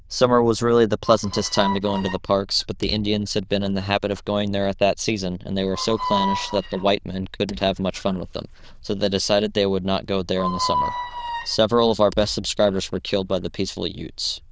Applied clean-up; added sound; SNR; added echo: neural diffusion model UNIVERSE++.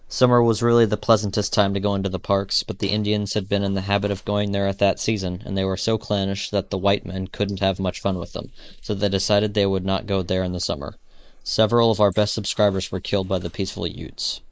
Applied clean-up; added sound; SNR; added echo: neural mask model Resemble Enhance denoiser.